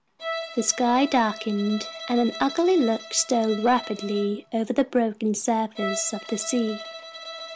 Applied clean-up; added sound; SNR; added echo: none; Bowed string instrument; 13 dB; none.